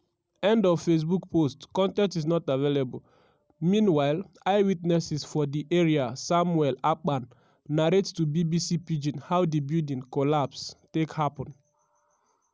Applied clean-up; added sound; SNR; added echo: none; none; none; none.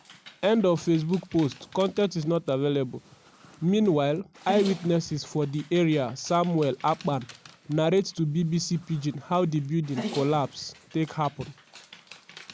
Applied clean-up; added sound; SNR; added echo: none; Dog; 17 dB; none.